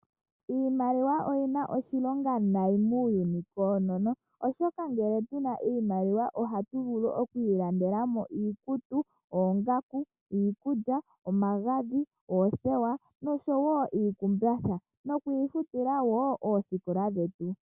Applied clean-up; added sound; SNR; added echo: none; none; none; none.